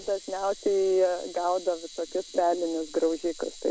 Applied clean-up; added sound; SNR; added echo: none; Camera; 19 dB; none.